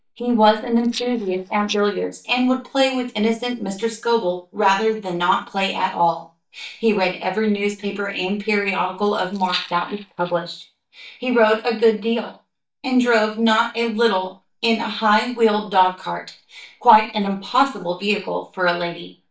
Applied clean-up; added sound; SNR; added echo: neural mask model DeepFilterNet 3.